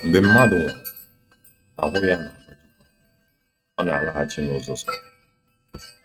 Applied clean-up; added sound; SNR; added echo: neural mask model RNNoise.